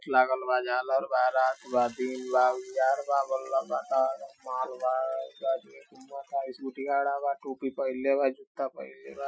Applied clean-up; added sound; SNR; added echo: classical method Wiener filter.